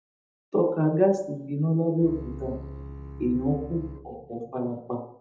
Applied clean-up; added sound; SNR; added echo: none; Bowed string instrument; 13 dB; reverberation time 0.8 s.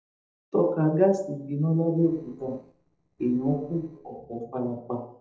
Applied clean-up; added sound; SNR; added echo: neural separator model SepFormer DNS4.